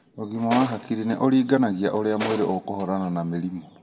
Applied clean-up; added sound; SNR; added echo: none; Tools; 13 dB; reverberation time 1.4 s.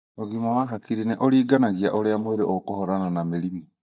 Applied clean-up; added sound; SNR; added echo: neural mask model DeepFilterNet 3.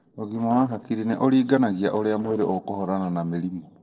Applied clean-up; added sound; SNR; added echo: neural separator model SepFormer DNS4.